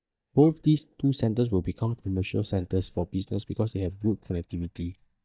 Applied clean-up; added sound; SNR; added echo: neural mask model DeepFilterNet 3.